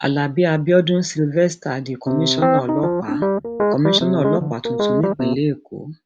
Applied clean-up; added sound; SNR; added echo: none; Piano; 0 dB; none.